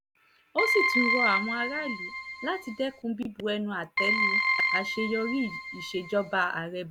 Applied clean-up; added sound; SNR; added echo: none; Keyboard (musical); -2 dB; none.